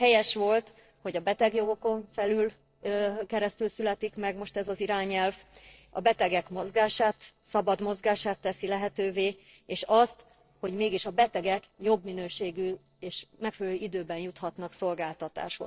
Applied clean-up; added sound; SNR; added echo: neural separator model SepFormer DNS4.